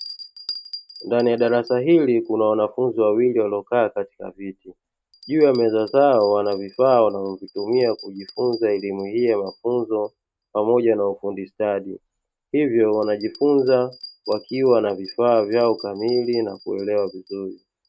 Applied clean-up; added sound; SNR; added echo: neural mask model RNNoise.